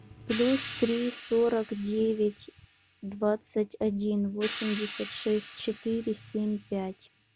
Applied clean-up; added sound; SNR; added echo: none; Hi-hat; 10 dB; none.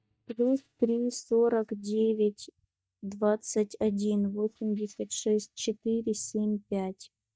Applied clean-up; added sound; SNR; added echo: neural mask model DeepFilterNet 3.